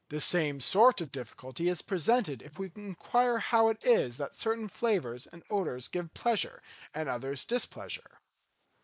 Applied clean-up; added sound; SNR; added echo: neural mask model Resemble Enhance denoiser.